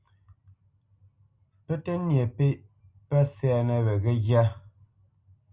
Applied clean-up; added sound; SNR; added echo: none; none; none; none.